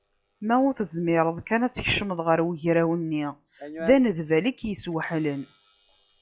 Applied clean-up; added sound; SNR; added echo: classical method log-MMSE.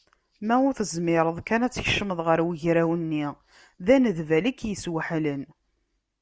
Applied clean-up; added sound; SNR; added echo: none; none; none; none.